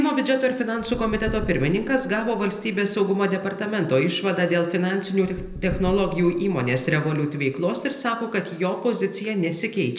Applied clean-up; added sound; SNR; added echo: none; Knock / Wood; 14 dB; reverberation time 0.8 s.